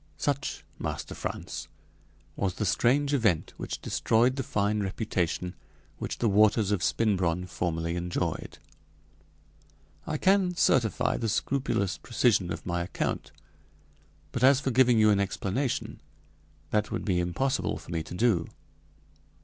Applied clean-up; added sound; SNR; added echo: none; none; none; none.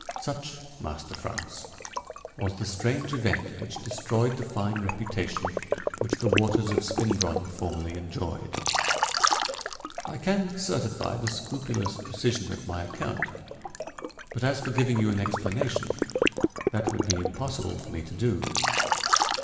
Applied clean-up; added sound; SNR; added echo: none; Liquid; 1 dB; reverberation time 2.2 s.